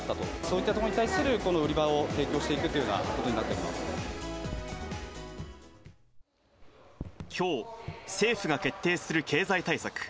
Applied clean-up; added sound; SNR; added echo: none; Raindrop / Drip; 16 dB; none.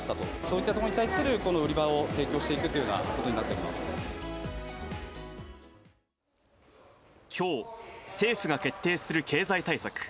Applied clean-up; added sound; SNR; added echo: none; none; none; none.